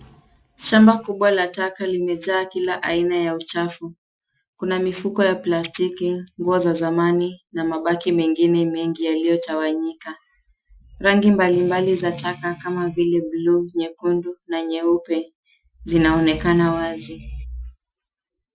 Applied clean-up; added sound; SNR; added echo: classical method Wiener filter.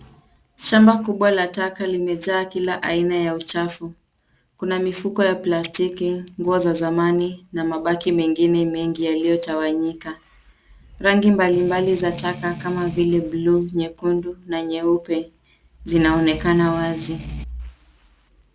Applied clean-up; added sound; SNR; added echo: none; Strum; 13 dB; none.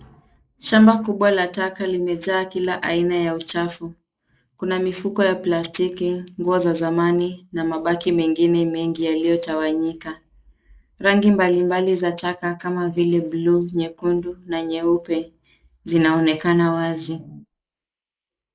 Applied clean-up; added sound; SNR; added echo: neural mask model Resemble Enhance denoiser.